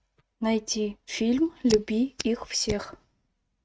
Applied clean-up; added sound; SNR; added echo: neural mask model RNNoise.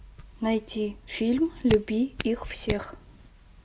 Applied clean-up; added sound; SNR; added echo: none; Hands; 7 dB; none.